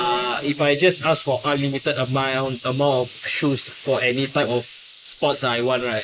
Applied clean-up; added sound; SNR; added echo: neural mask model Resemble Enhance denoiser.